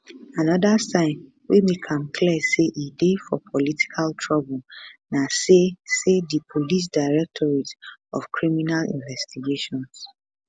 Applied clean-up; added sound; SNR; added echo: none; none; none; none.